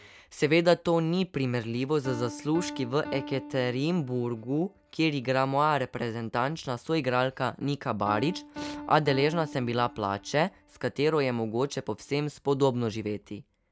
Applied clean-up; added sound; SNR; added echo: none; Piano; 17 dB; none.